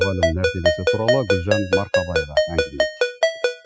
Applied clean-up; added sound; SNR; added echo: classical method spectral subtraction.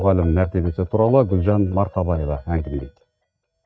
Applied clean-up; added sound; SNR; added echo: neural mask model DeepFilterNet 3.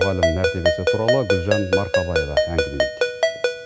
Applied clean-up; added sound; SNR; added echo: none; Ringtone; -4 dB; none.